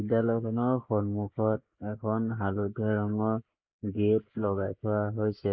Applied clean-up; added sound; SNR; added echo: neural mask model Resemble Enhance denoiser.